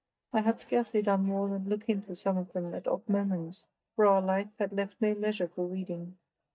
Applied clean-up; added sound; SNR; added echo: neural mask model DeepFilterNet 3.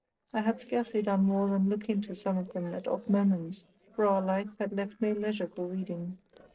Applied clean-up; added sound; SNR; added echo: neural separator model SepFormer DNS4.